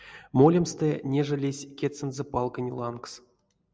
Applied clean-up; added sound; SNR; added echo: none; none; none; none.